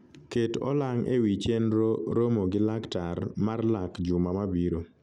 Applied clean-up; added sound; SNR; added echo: none; none; none; none.